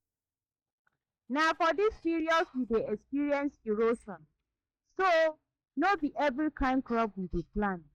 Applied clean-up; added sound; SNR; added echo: neural mask model DeepFilterNet 3.